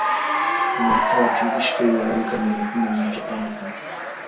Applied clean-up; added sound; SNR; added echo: none; Applause / Cheering; -1 dB; reverberation time 0.2 s.